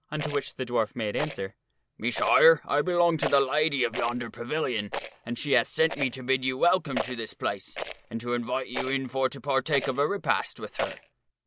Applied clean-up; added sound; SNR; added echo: none; Rattle; 11 dB; none.